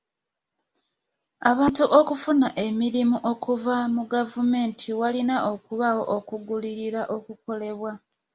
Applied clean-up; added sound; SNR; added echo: none; none; none; none.